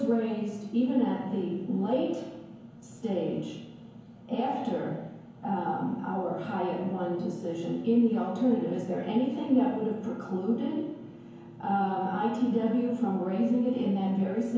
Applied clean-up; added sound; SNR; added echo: none; none; none; reverberation time 1.0 s.